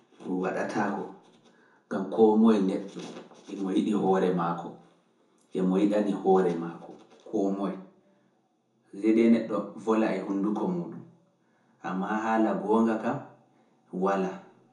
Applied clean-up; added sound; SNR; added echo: none; none; none; reverberation time 0.6 s.